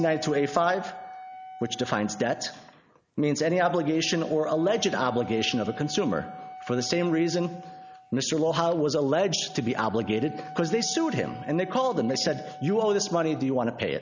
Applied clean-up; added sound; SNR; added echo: none; Wind instrument, woodwind instrument; 16 dB; none.